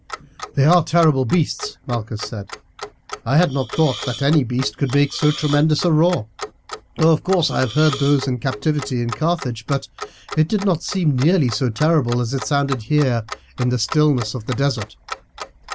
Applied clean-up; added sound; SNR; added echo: none; Clock + Hiss; 14 dB; none.